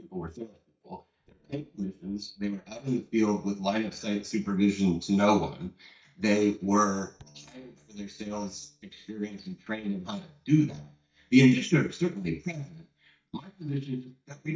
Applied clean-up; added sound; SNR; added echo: neural mask model DeepFilterNet 3.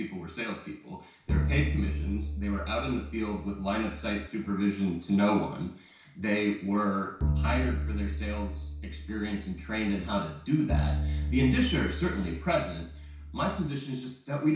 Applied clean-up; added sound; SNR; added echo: none; Bowed string instrument; 2 dB; reverberation time 0.6 s.